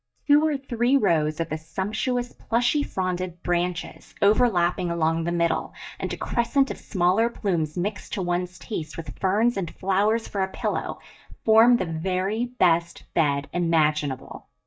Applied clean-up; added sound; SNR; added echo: neural mask model DeepFilterNet 3.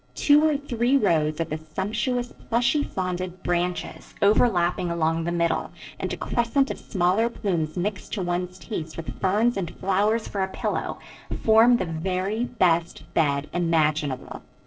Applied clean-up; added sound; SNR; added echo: neural separator model SepFormer DNS4.